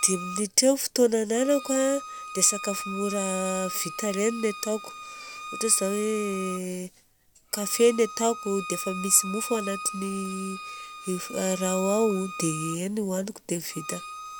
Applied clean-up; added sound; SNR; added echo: none; Bowed string instrument; 11 dB; none.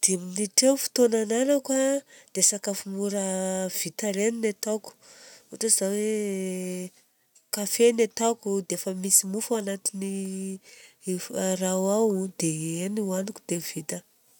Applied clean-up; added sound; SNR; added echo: none; none; none; none.